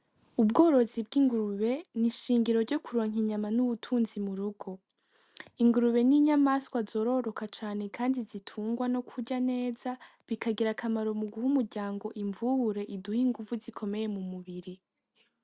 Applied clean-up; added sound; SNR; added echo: none; none; none; none.